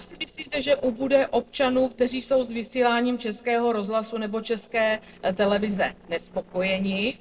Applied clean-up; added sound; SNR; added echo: neural separator model SepFormer DNS4.